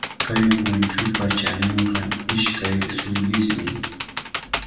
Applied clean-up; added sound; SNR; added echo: none; Computer keyboard; 5 dB; reverberation time 0.9 s.